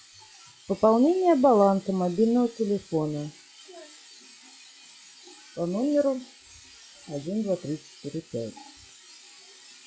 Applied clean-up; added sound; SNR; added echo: classical method log-MMSE.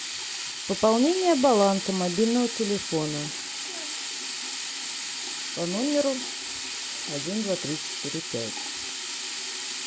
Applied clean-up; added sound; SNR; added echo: none; Sink (filling or washing); 5 dB; none.